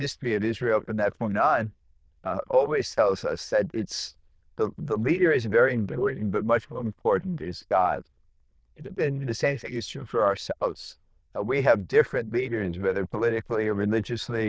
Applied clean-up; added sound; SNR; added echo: neural diffusion model UNIVERSE++.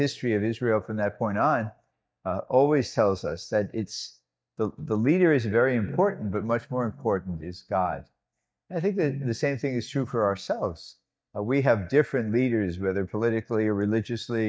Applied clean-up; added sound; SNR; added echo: neural mask model DeepFilterNet 3.